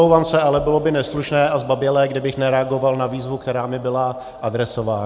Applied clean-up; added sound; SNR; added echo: none; none; none; none.